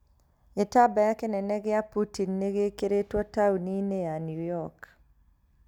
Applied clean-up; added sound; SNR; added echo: none; none; none; none.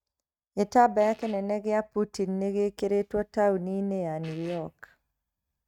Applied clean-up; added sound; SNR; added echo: neural mask model RNNoise.